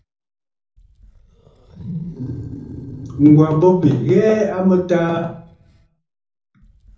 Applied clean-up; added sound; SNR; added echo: none; Wild animals; 16 dB; reverberation time 1.0 s.